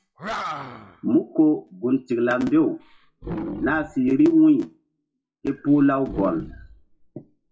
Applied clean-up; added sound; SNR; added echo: classical method WPE with log-MMSE.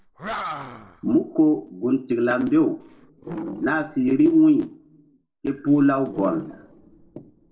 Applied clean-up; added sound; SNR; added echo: neural separator model SepFormer DNS4.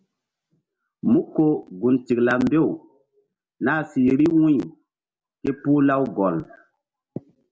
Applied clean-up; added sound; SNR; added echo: none; none; none; none.